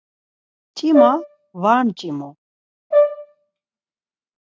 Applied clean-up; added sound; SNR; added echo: neural mask model RNNoise.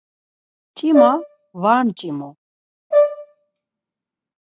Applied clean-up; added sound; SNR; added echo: none; Brass instrument; -1 dB; none.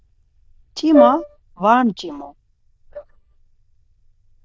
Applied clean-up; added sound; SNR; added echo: neural diffusion model UNIVERSE++.